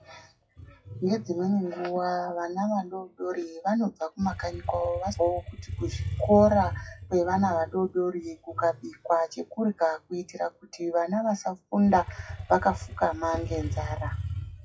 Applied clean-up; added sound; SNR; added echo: classical method WPE with log-MMSE.